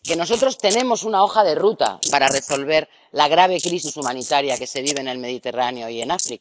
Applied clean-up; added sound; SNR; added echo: neural mask model Resemble Enhance denoiser.